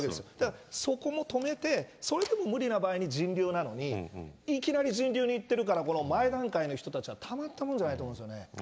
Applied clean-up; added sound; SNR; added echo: none; none; none; none.